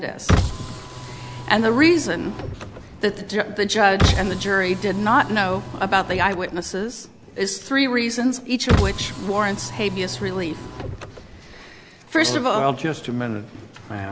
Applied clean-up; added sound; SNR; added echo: none; Car; 4 dB; none.